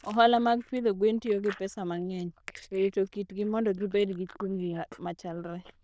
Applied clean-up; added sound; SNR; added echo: neural diffusion model UNIVERSE++.